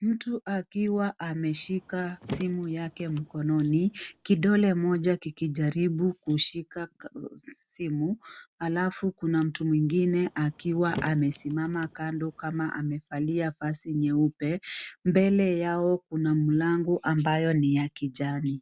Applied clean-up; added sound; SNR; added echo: none; Car; 17 dB; none.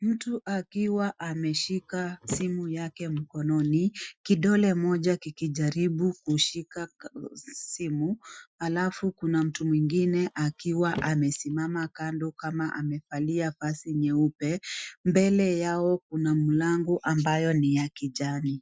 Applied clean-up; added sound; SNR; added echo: classical method Wiener filter.